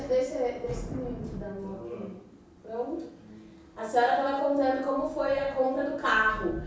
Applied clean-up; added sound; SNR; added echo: none; Thunder / Rain; 16 dB; reverberation time 0.6 s.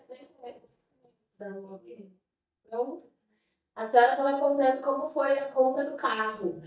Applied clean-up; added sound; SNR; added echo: neural mask model DeepFilterNet 3.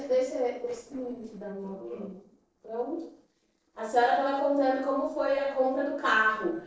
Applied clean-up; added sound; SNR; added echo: neural separator model SepFormer DNS4.